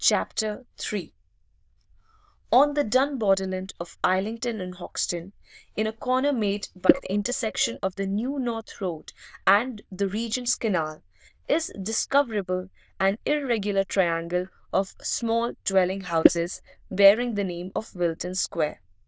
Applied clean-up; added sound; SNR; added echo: neural diffusion model UNIVERSE++.